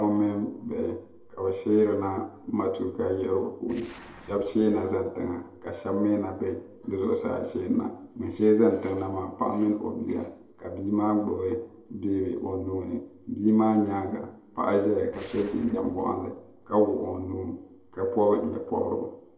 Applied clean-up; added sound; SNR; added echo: neural separator model SepFormer DNS4.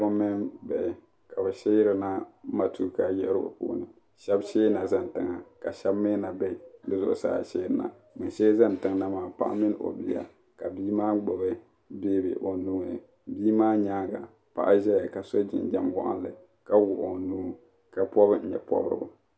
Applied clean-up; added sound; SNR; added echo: none; none; none; none.